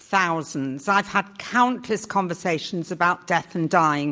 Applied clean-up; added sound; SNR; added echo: none; none; none; none.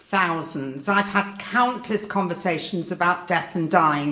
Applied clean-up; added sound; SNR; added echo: none; none; none; reverberation time 0.6 s.